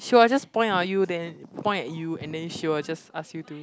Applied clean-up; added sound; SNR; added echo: none; none; none; none.